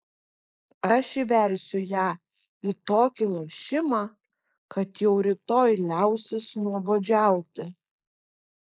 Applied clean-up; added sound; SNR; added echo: neural mask model Resemble Enhance denoiser.